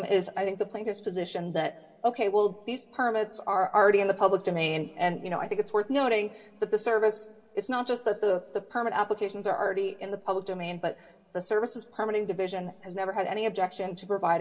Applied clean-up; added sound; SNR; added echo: none; none; none; reverberation time 2.1 s.